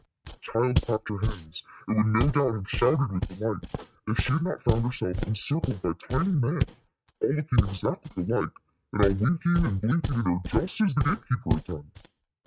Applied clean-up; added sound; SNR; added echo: neural mask model RNNoise.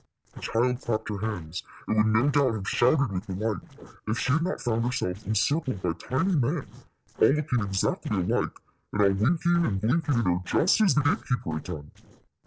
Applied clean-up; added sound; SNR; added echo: neural separator model SepFormer DNS4.